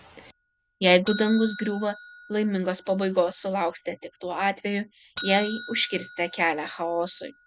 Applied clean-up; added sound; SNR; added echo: none; Bell; 10 dB; none.